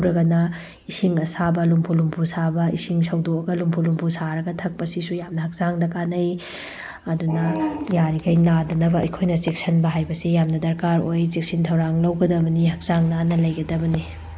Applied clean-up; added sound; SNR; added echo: none; none; none; none.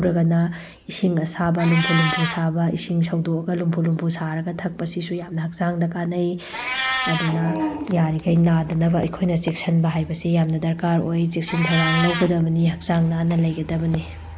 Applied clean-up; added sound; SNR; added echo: none; Meow; 11 dB; none.